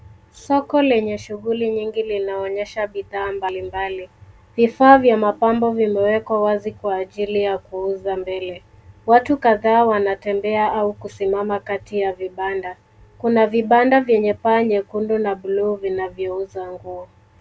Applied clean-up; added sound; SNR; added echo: none; none; none; none.